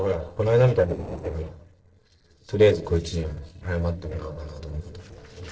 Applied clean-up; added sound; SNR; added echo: neural separator model SepFormer DNS4.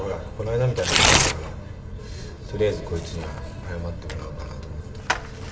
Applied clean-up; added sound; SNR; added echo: none; Tearing; -2 dB; reverberation time 2.8 s.